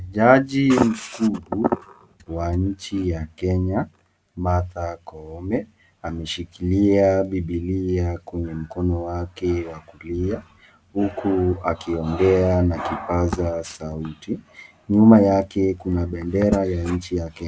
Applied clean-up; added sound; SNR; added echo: none; none; none; none.